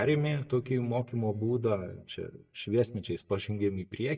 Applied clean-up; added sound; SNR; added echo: neural mask model DeepFilterNet 3.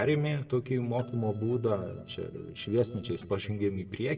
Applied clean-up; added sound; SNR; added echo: neural separator model SepFormer DNS4.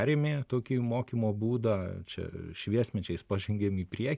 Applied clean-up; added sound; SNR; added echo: none; none; none; none.